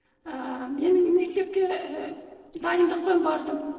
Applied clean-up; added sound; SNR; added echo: neural separator model SepFormer DNS4.